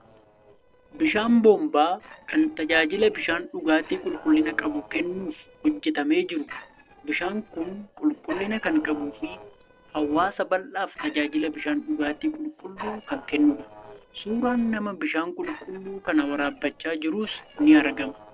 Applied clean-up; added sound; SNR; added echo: neural separator model SepFormer DNS4.